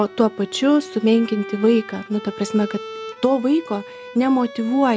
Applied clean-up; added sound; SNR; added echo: none; Bowed string instrument; 16 dB; none.